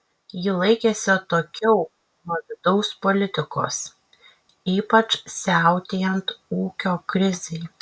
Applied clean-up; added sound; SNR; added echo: none; none; none; none.